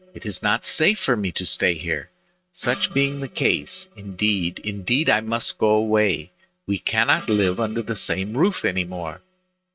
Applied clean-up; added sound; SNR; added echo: neural mask model RNNoise.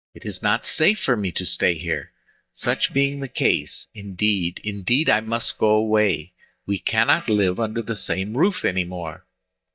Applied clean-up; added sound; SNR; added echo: neural mask model DeepFilterNet 3.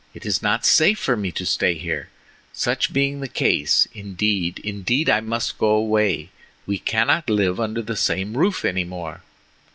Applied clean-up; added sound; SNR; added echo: none; none; none; none.